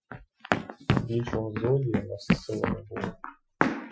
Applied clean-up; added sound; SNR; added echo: classical method Wiener filter.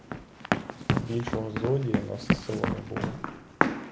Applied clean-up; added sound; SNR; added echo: none; Run; -4 dB; none.